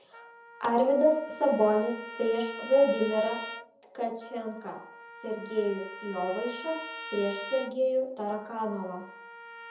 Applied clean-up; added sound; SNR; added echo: none; Trumpet; 14 dB; reverberation time 0.7 s.